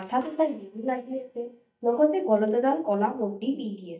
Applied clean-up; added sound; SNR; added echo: neural mask model DeepFilterNet 3.